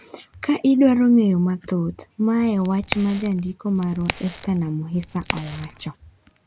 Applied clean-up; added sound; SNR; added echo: none; Crack; 13 dB; none.